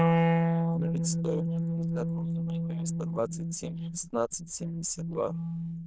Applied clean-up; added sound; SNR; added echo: neural diffusion model UNIVERSE++.